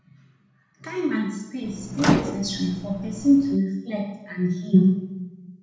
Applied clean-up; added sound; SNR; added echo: none; Microwave oven; 6 dB; reverberation time 1.0 s.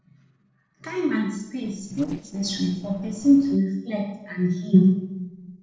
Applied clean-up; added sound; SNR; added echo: neural separator model SepFormer DNS4.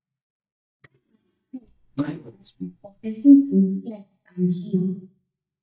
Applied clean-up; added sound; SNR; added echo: neural mask model DeepFilterNet 3.